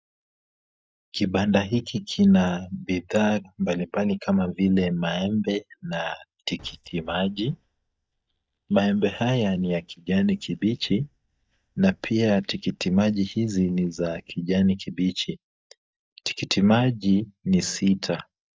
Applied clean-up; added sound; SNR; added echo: neural mask model DeepFilterNet 3.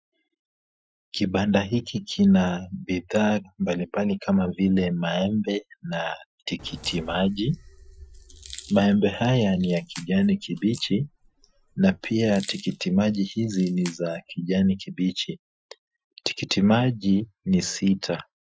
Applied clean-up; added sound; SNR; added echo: classical method Wiener filter.